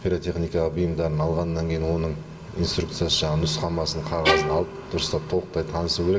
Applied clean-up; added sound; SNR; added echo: none; Bowed string instrument; 3 dB; reverberation time 1.2 s.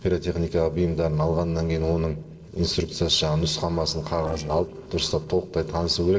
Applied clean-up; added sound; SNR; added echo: neural separator model SepFormer DNS4.